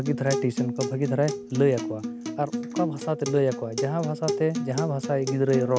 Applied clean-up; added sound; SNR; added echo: none; Acoustic guitar; 5 dB; none.